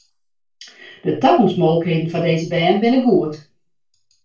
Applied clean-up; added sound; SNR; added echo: none; none; none; reverberation time 0.2 s.